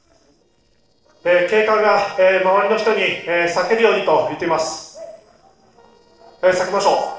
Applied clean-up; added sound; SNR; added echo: neural separator model SepFormer DNS4.